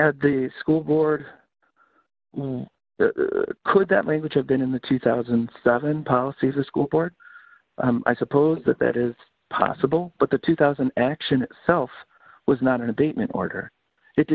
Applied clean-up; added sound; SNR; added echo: none; none; none; none.